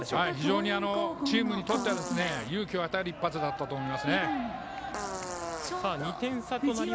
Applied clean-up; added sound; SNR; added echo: none; Fart; 10 dB; none.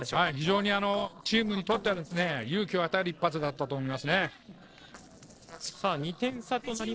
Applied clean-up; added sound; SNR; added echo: neural separator model SepFormer DNS4.